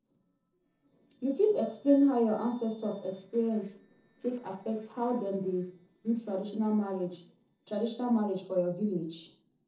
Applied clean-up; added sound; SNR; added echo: neural separator model SepFormer DNS4.